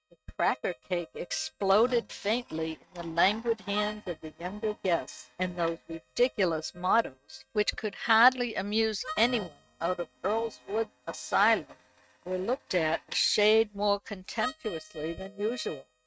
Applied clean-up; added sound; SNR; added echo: neural mask model RNNoise.